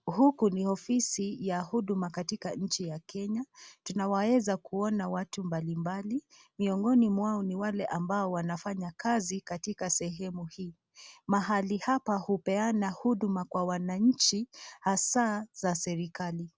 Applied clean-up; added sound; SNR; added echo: none; none; none; none.